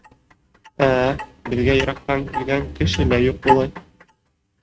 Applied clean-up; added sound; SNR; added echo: neural mask model RNNoise.